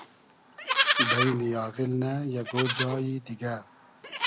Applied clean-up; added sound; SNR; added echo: none; Livestock, farm animals, working animals; -4 dB; none.